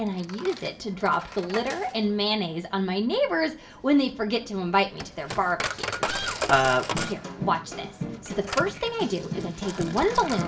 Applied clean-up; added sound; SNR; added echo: none; Coin (dropping); 10 dB; reverberation time 0.5 s.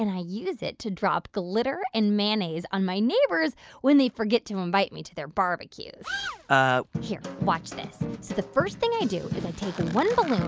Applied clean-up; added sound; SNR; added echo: none; none; none; none.